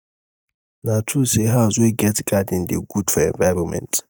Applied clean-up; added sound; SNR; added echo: neural mask model DeepFilterNet 3.